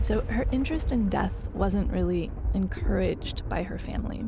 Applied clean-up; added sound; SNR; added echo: none; Thunder; 1 dB; none.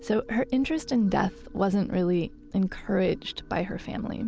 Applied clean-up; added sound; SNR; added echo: none; none; none; none.